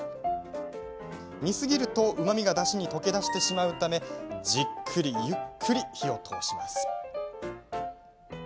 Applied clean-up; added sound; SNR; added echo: none; none; none; none.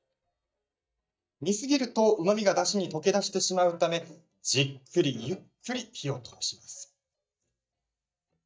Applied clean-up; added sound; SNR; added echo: neural mask model DeepFilterNet 3.